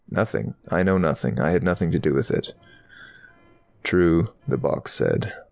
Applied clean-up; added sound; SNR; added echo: neural separator model SepFormer DNS4.